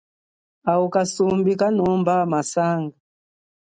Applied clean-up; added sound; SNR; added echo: none; none; none; none.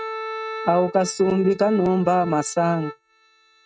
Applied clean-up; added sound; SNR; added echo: neural mask model RNNoise.